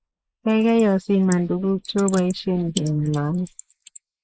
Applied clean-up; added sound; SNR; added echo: neural mask model Resemble Enhance denoiser.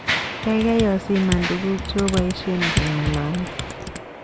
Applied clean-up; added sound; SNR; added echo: none; Mechanisms + Computer keyboard; 4 dB; none.